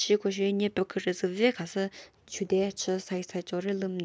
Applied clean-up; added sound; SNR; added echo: none; none; none; none.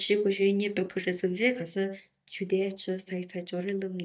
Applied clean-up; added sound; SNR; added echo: neural mask model DeepFilterNet 3.